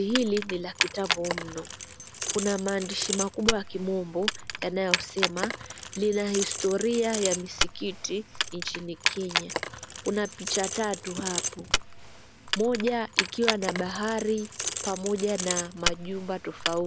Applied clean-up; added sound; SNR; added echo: none; Keys jangling; 2 dB; none.